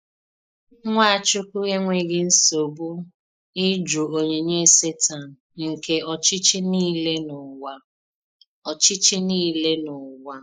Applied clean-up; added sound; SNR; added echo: neural mask model Resemble Enhance denoiser.